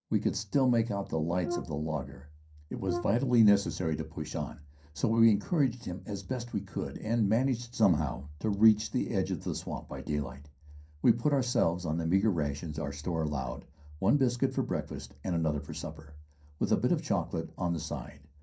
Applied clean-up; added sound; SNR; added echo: none; Brass instrument; 11 dB; reverberation time 0.3 s.